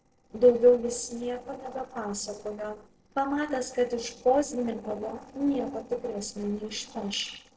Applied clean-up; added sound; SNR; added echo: neural separator model SepFormer DNS4.